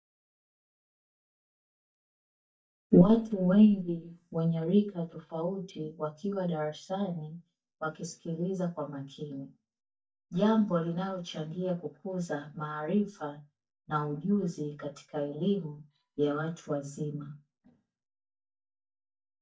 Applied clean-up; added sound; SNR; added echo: neural mask model DeepFilterNet 3.